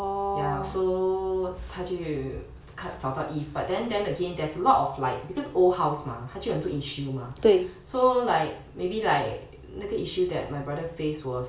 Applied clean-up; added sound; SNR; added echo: none; none; none; none.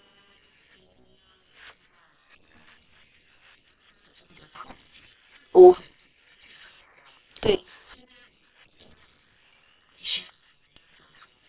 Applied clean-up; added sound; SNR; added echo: neural separator model SepFormer WHAM!.